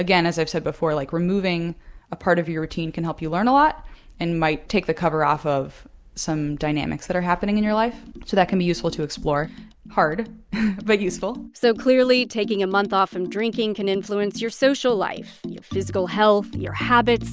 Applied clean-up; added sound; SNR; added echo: none; none; none; none.